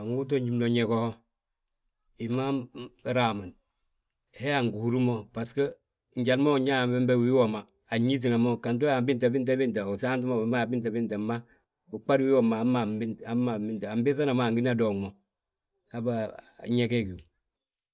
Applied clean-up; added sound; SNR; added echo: none; none; none; none.